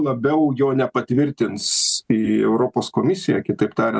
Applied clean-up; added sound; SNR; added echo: none; none; none; none.